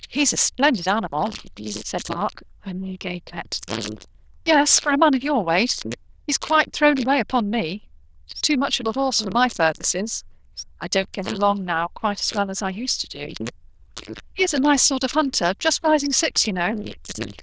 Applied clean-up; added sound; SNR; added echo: neural diffusion model UNIVERSE++.